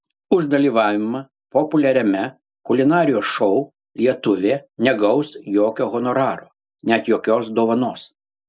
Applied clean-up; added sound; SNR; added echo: none; none; none; none.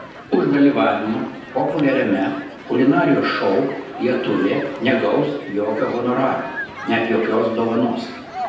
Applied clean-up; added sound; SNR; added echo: none; Human group actions; 14 dB; reverberation time 0.9 s.